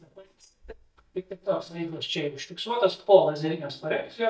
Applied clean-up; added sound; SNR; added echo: neural mask model DeepFilterNet 3.